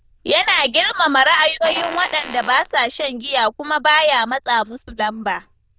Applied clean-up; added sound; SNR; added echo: neural diffusion model UNIVERSE++.